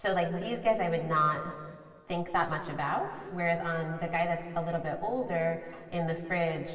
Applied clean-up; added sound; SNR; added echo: none; none; none; reverberation time 2.4 s.